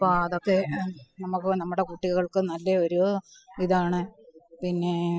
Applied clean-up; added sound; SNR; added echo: classical method spectral subtraction.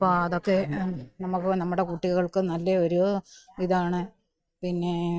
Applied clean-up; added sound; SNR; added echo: neural mask model RNNoise.